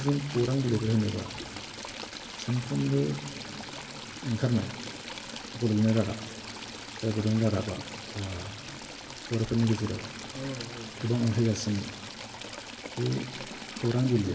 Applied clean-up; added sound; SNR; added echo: none; Stream / Trickle, dribble; 11 dB; reverberation time 3.0 s.